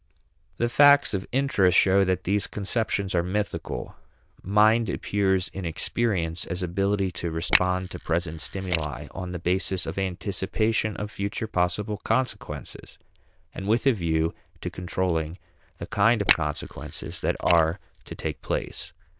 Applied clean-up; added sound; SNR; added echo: neural diffusion model UNIVERSE++.